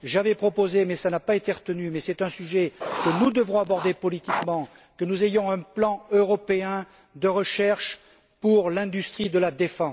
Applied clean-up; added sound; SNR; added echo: none; Writing; 7 dB; none.